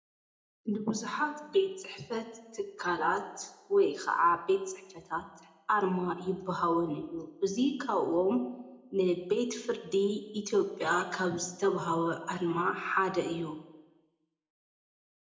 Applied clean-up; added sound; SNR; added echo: none; none; none; reverberation time 0.5 s.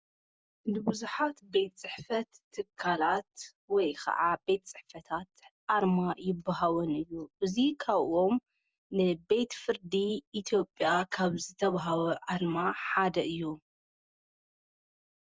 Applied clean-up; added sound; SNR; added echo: none; none; none; none.